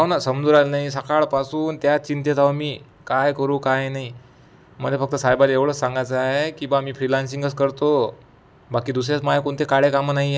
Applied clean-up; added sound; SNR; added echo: none; none; none; none.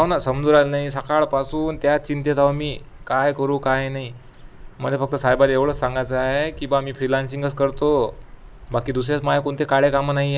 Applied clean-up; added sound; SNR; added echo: none; Bird / Dog; 17 dB; none.